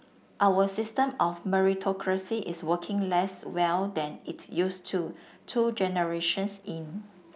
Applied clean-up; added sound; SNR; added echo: none; none; none; none.